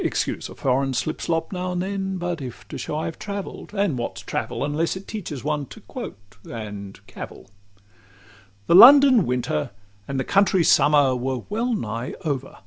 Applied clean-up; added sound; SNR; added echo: none; none; none; none.